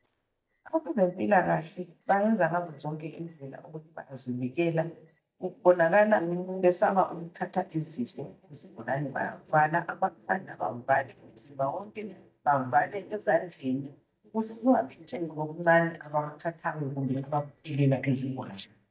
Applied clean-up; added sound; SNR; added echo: neural mask model DeepFilterNet 3.